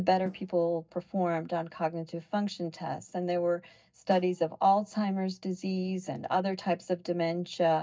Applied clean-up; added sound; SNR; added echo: neural mask model DeepFilterNet 3.